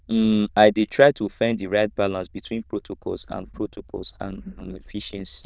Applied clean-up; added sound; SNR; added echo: neural diffusion model UNIVERSE++.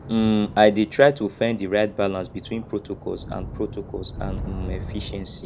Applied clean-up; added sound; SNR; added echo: none; Thunder / Rain; 12 dB; none.